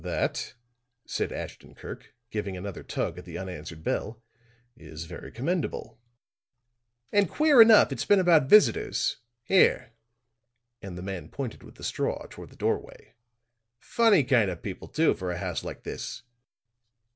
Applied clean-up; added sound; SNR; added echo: none; none; none; none.